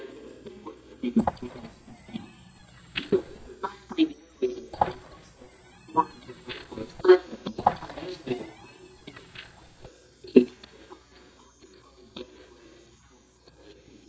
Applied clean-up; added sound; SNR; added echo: neural mask model DeepFilterNet 3.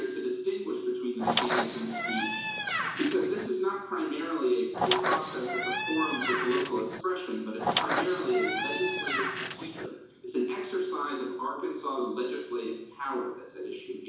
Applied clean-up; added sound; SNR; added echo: none; Squeak; -1 dB; reverberation time 0.7 s.